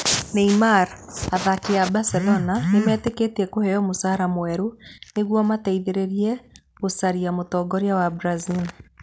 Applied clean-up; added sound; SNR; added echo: none; none; none; none.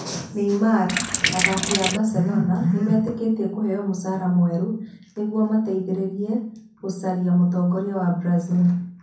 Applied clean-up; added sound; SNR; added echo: none; Sink (filling or washing); 1 dB; reverberation time 0.6 s.